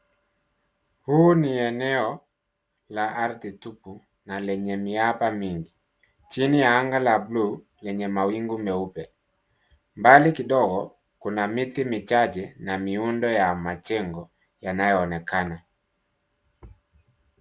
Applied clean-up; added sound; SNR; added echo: none; none; none; none.